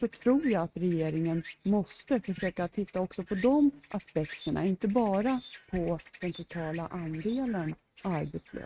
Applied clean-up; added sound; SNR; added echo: neural mask model RNNoise.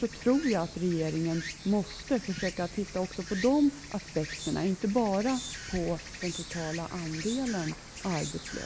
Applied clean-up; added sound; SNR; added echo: none; Insect; 12 dB; none.